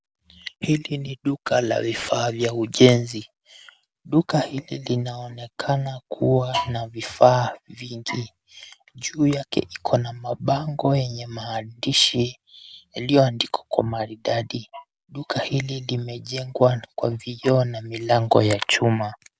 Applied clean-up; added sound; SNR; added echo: none; none; none; none.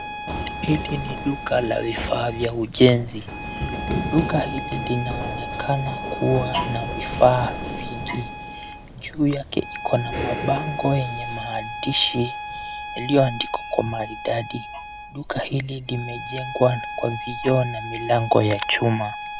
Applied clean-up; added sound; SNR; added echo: none; Bowed string instrument + Run; 7 dB; none.